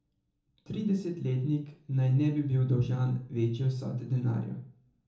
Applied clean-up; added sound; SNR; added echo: none; none; none; reverberation time 1.0 s.